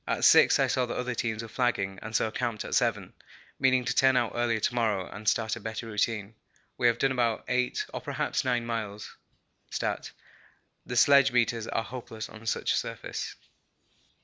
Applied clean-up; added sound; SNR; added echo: none; none; none; none.